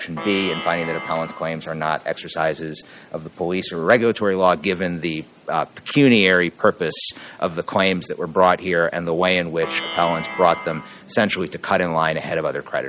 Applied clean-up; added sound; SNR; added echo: none; Plucked string instrument; 10 dB; none.